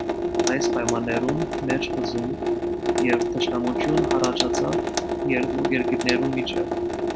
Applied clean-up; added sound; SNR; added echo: none; Sink (filling or washing) / Water tap, faucet; -3 dB; none.